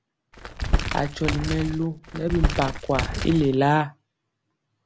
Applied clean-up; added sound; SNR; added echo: none; Crumpling, crinkling; 1 dB; none.